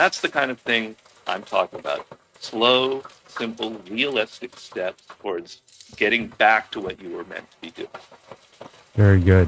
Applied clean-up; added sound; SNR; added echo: neural mask model RNNoise.